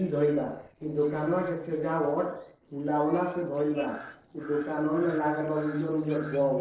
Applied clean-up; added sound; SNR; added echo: neural separator model SepFormer DNS4.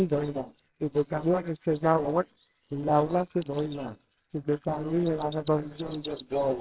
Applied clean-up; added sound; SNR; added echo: neural separator model SepFormer WHAMR!.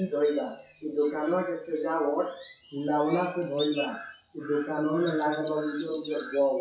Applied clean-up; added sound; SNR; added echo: classical method WPE with log-MMSE.